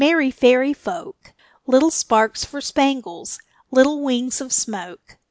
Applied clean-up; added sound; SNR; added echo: none; none; none; none.